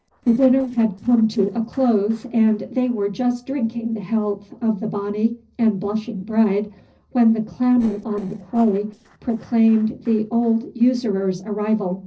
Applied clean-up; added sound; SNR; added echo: neural separator model SepFormer DNS4.